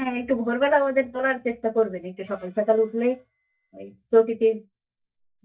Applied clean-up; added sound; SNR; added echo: neural mask model DeepFilterNet 3.